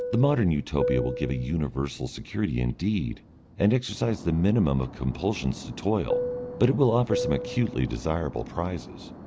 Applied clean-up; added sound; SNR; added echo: none; Fixed-wing aircraft, airplane; 9 dB; none.